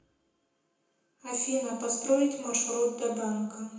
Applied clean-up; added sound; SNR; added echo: none; none; none; reverberation time 0.9 s.